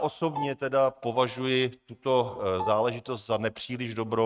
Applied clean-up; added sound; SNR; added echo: neural mask model RNNoise.